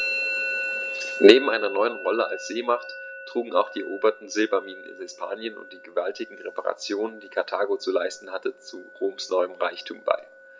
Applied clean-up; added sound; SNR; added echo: none; Musical instrument; 10 dB; none.